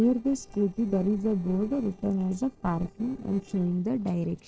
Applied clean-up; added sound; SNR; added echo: neural separator model SepFormer DNS4.